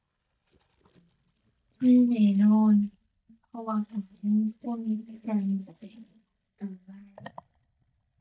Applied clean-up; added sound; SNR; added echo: neural mask model DeepFilterNet 3.